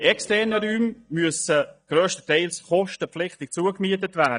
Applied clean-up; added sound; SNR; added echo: neural mask model DeepFilterNet 3.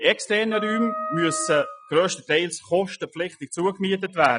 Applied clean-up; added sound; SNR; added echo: classical method Wiener filter.